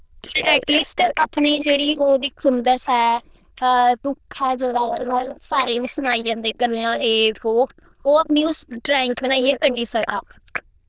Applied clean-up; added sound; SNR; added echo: neural diffusion model UNIVERSE++.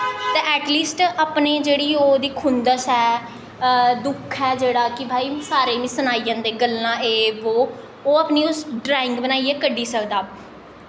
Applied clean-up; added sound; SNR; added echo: none; none; none; none.